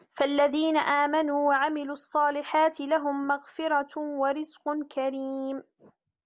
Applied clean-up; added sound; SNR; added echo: none; none; none; none.